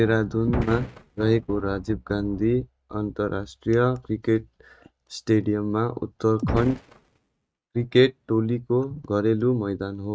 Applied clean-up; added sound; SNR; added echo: neural mask model RNNoise.